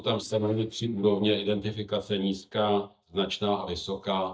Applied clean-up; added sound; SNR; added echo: neural mask model DeepFilterNet 3.